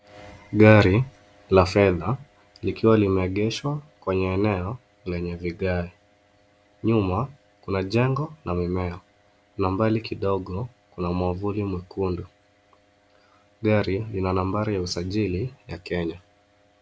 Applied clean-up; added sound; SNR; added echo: none; none; none; none.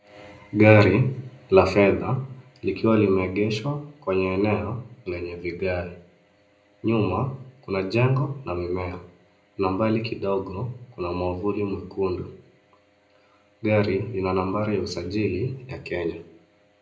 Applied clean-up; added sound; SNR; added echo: none; none; none; reverberation time 0.4 s.